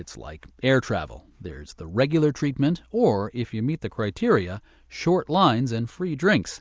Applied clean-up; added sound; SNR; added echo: none; none; none; none.